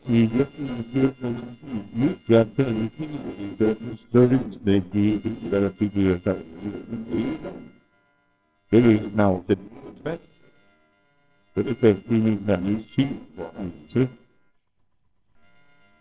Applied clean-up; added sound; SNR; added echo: neural separator model SepFormer WHAMR!.